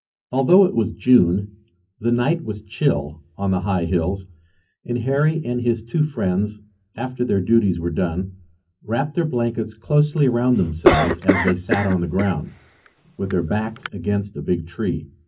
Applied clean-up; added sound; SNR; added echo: none; Cough; 3 dB; reverberation time 0.3 s.